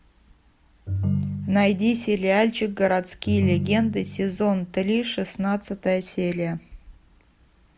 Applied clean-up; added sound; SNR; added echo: none; Ringtone; 4 dB; none.